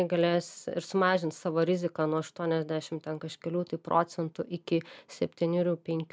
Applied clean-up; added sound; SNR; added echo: none; none; none; none.